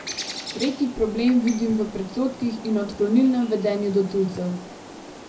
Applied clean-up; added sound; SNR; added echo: none; Bird; 14 dB; reverberation time 0.4 s.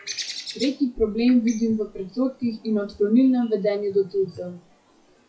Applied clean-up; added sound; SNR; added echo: classical method WPE with log-MMSE.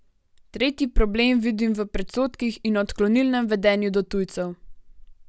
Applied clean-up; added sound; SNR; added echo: none; none; none; none.